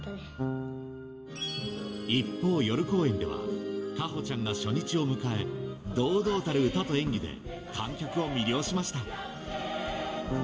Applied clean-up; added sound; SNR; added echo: none; Electric guitar / Bass guitar; 13 dB; reverberation time 1.1 s.